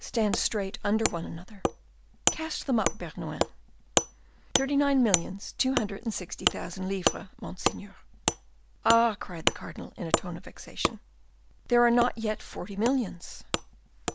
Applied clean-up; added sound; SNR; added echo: none; Wood; 4 dB; none.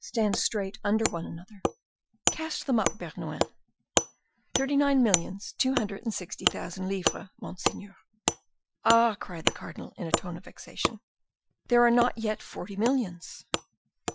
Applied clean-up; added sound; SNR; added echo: classical method Wiener filter.